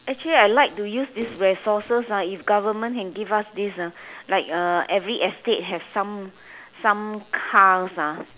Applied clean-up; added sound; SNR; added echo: none; none; none; none.